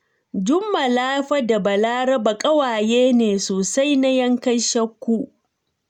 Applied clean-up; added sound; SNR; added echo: none; none; none; none.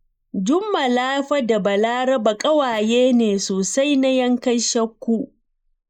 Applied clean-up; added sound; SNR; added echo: neural mask model Resemble Enhance denoiser.